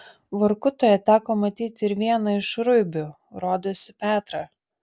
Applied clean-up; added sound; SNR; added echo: none; none; none; none.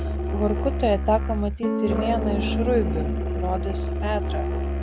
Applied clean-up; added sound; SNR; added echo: none; Electric guitar / Strum + Musical instrument; -2 dB; none.